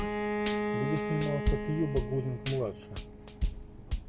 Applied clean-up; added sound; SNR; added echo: none; Tambourine / Drum / Drum kit + Bowed string instrument; -1 dB; none.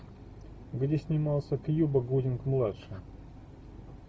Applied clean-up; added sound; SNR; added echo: none; none; none; none.